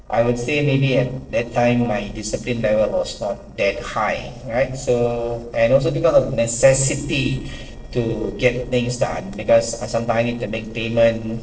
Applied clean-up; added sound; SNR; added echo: neural separator model SepFormer DNS4.